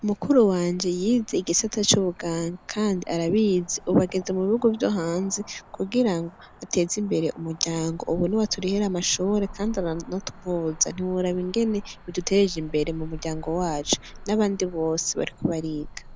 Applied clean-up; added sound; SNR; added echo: none; Cricket / Motor vehicle (road); 18 dB; none.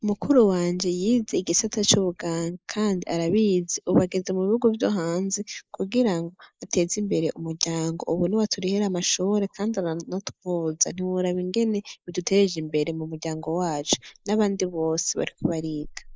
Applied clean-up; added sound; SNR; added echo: neural mask model Resemble Enhance denoiser.